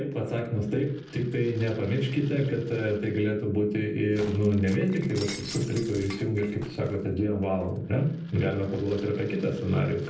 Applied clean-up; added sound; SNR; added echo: none; Shatter; 19 dB; reverberation time 0.6 s.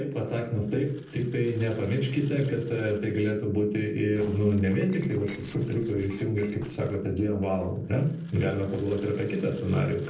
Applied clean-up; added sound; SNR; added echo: neural separator model SepFormer DNS4.